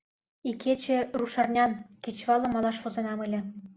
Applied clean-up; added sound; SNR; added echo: none; none; none; none.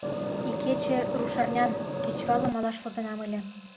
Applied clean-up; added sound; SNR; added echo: none; Alarm / Clock + Vehicle; 2 dB; none.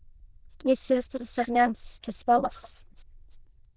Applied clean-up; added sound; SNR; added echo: neural diffusion model UNIVERSE++.